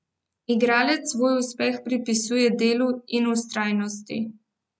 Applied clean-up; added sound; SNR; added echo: none; none; none; none.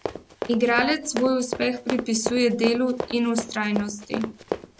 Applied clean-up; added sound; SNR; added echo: none; Run; 8 dB; none.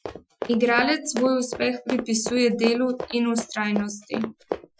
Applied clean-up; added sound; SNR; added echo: classical method Wiener filter.